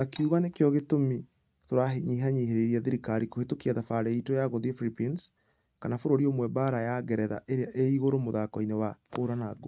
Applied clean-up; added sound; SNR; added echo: neural mask model RNNoise.